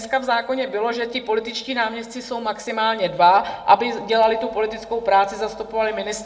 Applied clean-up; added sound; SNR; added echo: none; none; none; reverberation time 0.6 s.